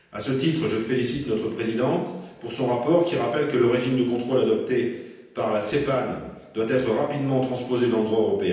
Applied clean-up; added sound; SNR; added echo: none; none; none; reverberation time 0.9 s.